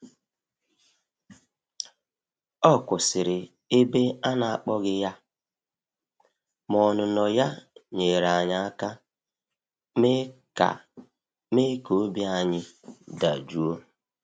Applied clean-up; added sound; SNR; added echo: none; none; none; none.